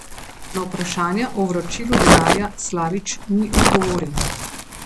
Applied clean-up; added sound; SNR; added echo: none; Crumpling, crinkling; -2 dB; none.